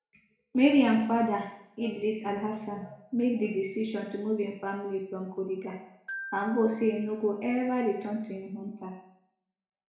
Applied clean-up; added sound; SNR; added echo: none; Glockenspiel; 17 dB; reverberation time 0.6 s.